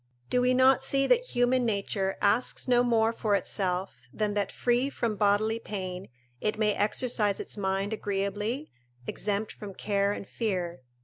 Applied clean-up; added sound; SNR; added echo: none; none; none; none.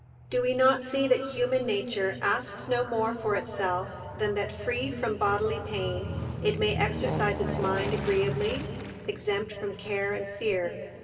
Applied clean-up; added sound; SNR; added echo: none; Aircraft; 8 dB; reverberation time 2.8 s.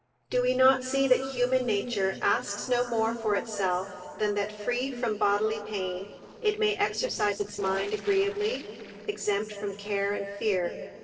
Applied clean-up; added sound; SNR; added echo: neural separator model SepFormer DNS4.